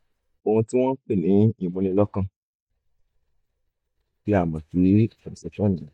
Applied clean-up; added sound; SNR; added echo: neural mask model DeepFilterNet 3.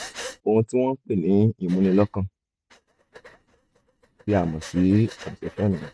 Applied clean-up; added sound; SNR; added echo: neural mask model RNNoise.